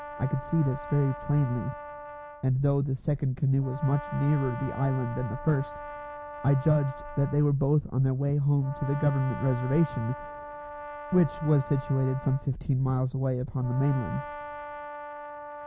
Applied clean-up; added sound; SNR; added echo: none; Brass instrument; 13 dB; none.